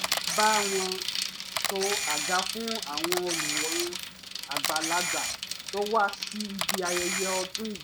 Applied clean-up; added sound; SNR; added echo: none; Bicycle + Camera; -1 dB; none.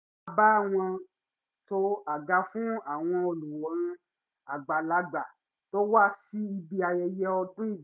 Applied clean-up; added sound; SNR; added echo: none; none; none; none.